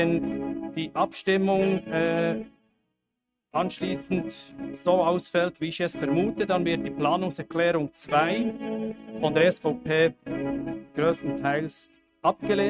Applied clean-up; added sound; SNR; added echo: neural mask model RNNoise.